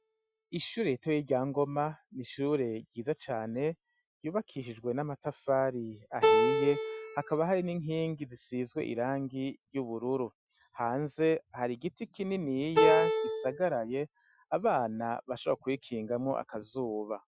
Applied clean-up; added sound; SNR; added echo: classical method Wiener filter.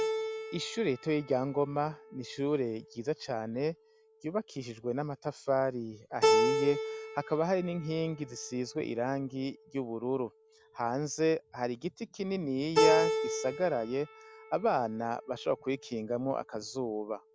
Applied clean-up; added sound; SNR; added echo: none; Keyboard (musical); 3 dB; none.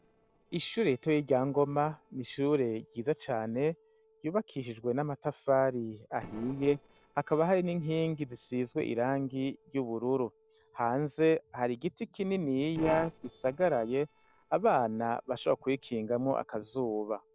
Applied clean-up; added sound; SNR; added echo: neural separator model SepFormer DNS4.